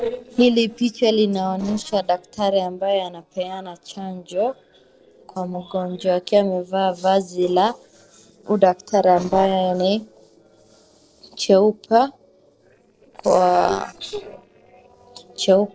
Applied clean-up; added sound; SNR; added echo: neural separator model SepFormer DNS4.